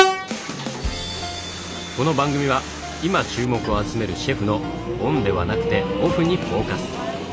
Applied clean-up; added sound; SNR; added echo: none; Train; 3 dB; none.